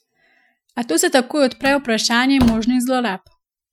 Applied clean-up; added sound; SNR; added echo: classical method Wiener filter.